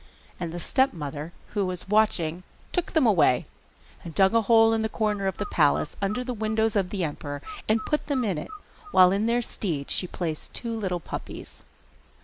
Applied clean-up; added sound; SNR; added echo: none; Bird; 16 dB; none.